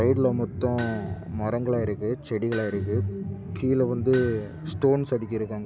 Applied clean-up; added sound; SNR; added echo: none; Hammer; 20 dB; none.